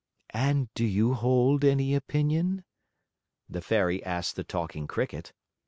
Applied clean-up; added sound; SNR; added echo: none; none; none; none.